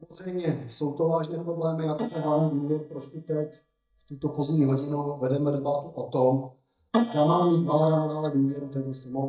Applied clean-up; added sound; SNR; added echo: neural mask model DeepFilterNet 3.